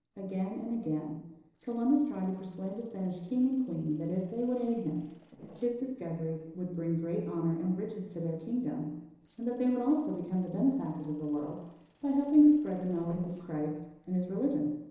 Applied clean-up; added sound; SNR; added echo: neural separator model SepFormer DNS4.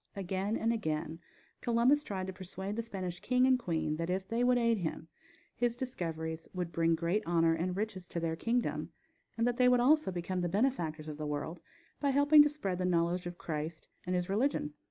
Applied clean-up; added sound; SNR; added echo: none; none; none; none.